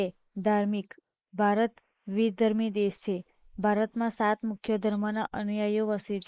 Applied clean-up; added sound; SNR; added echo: neural mask model Resemble Enhance denoiser.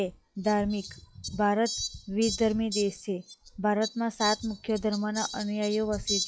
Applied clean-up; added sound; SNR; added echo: classical method log-MMSE.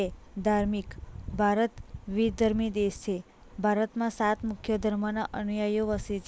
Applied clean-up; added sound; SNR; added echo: none; none; none; none.